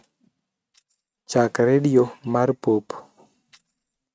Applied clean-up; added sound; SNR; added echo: neural mask model RNNoise.